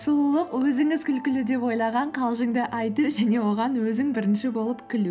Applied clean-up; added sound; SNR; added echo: none; none; none; none.